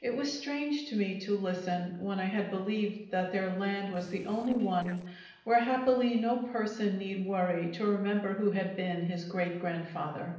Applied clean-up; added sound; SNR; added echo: neural separator model SepFormer DNS4.